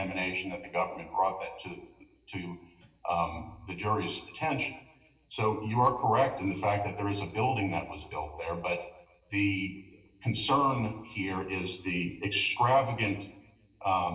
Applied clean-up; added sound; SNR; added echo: none; none; none; reverberation time 0.8 s.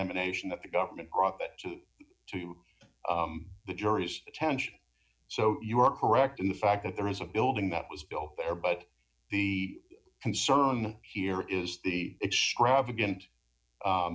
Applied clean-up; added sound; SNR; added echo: none; none; none; none.